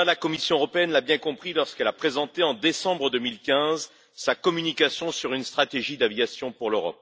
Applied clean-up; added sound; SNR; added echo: none; none; none; none.